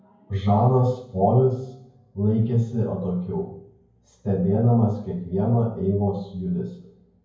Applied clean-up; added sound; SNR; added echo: none; none; none; reverberation time 0.9 s.